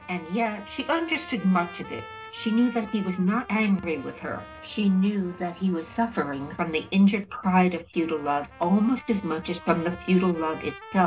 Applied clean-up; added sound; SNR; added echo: none; Trumpet; 19 dB; reverberation time 0.2 s.